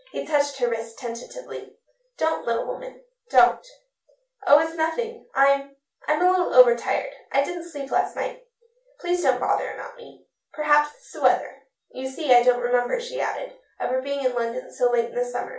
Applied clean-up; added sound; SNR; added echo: none; none; none; reverberation time 0.3 s.